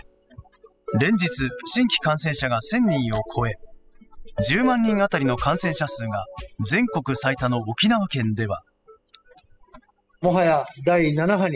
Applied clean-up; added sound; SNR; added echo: classical method spectral subtraction.